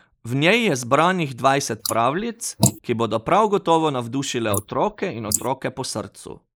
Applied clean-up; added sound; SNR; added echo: neural mask model Resemble Enhance denoiser.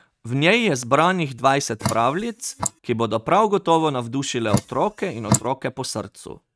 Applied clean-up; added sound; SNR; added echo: neural mask model RNNoise.